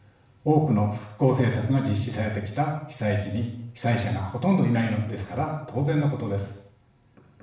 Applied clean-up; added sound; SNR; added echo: none; none; none; reverberation time 0.7 s.